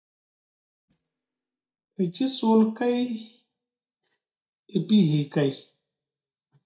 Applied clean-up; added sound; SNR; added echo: neural mask model DeepFilterNet 3.